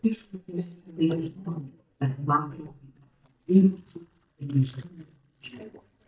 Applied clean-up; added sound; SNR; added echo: neural mask model DeepFilterNet 3.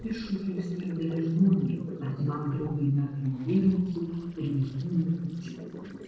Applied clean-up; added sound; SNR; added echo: neural separator model SepFormer DNS4.